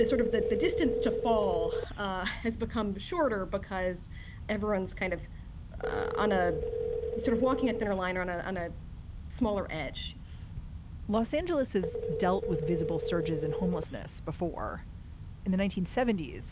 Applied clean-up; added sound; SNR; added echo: none; Telephone; 4 dB; none.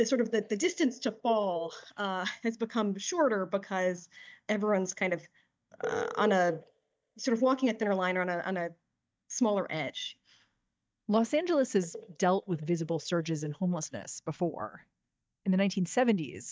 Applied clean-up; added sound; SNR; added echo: neural mask model DeepFilterNet 3.